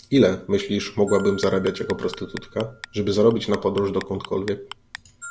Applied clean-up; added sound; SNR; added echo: none; Clock + Glockenspiel; 19 dB; none.